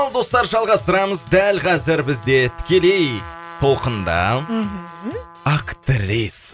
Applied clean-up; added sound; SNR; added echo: none; Trumpet; 20 dB; none.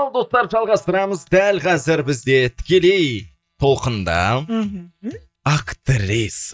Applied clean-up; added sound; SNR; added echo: neural mask model DeepFilterNet 3.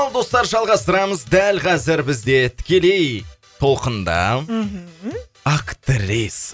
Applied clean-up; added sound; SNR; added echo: none; none; none; none.